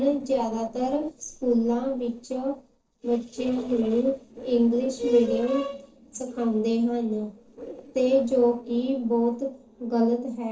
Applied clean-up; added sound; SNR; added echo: neural separator model SepFormer DNS4.